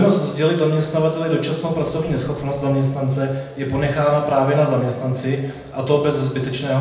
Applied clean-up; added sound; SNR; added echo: none; Scratching (performance technique); 19 dB; reverberation time 0.9 s.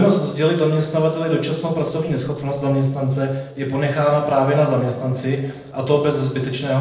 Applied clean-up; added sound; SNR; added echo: neural separator model SepFormer DNS4.